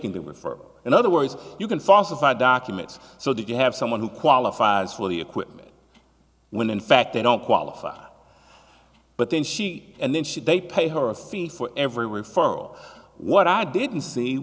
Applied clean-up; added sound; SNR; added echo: none; none; none; none.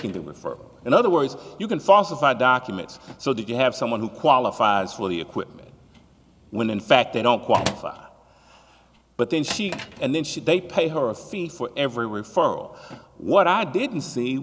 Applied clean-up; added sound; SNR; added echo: none; Drawer open or close; 19 dB; none.